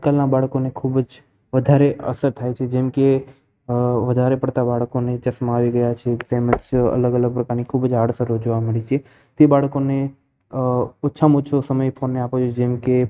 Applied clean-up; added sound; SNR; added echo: neural mask model RNNoise.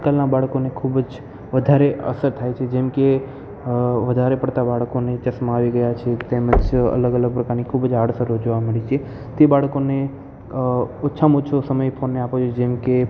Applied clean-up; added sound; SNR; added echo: none; Knock; 7 dB; none.